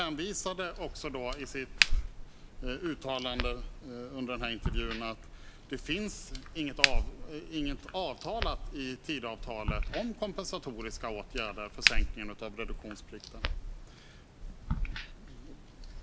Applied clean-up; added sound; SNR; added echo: none; Crack; -4 dB; none.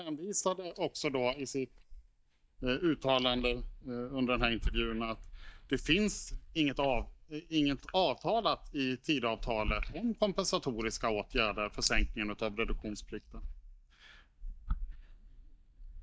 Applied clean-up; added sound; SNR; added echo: neural mask model DeepFilterNet 3.